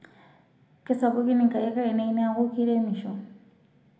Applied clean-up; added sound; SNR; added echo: none; none; none; reverberation time 0.9 s.